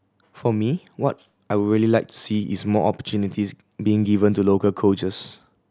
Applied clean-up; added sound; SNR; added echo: none; none; none; none.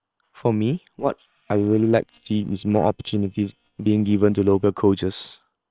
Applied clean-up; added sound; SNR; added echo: neural separator model SepFormer WHAM!.